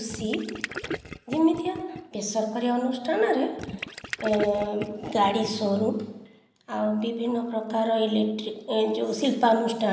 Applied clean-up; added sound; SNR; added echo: none; Gurgling; 11 dB; none.